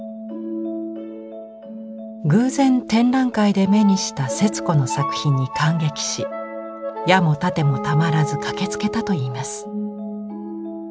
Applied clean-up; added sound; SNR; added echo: none; none; none; none.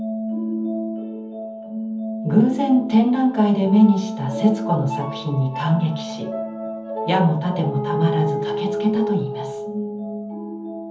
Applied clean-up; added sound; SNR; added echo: none; none; none; reverberation time 0.7 s.